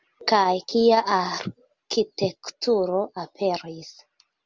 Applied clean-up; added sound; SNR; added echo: none; none; none; none.